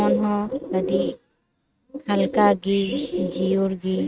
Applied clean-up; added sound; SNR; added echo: neural mask model RNNoise.